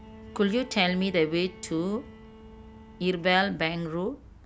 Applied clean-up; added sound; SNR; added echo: none; Aircraft + Bowed string instrument; 19 dB; none.